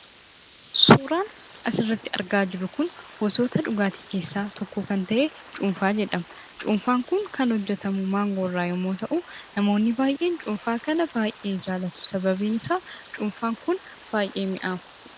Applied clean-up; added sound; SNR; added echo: neural mask model Resemble Enhance denoiser.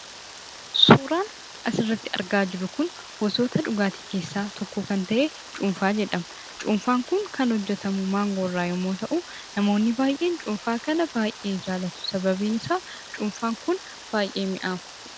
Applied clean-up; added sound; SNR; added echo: none; Rain; 16 dB; none.